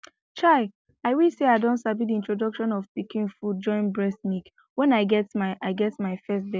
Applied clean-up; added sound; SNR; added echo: none; none; none; none.